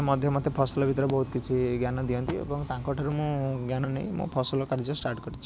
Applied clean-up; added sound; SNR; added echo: none; none; none; none.